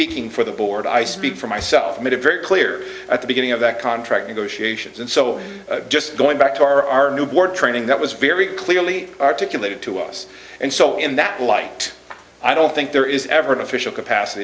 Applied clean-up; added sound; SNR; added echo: none; none; none; none.